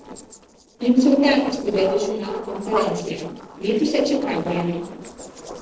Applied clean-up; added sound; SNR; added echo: neural separator model SepFormer DNS4.